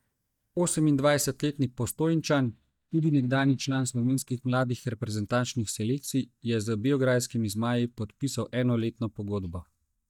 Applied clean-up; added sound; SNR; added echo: neural mask model DeepFilterNet 3.